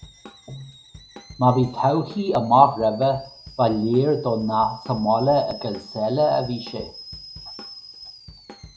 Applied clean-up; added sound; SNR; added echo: none; Drum kit + Boiling / Alarm; 19 dB; none.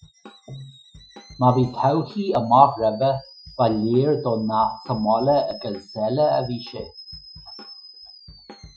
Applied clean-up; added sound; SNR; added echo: classical method Wiener filter.